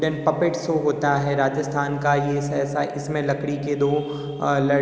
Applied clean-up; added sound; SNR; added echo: none; none; none; none.